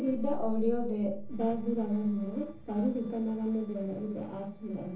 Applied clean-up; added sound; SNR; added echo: neural separator model SepFormer DNS4.